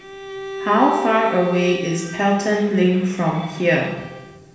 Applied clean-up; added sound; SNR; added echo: none; Bowed string instrument; 12 dB; reverberation time 1.1 s.